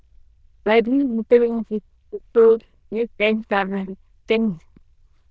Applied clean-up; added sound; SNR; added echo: neural diffusion model UNIVERSE++.